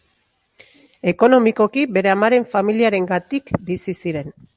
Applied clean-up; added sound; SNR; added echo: none; none; none; none.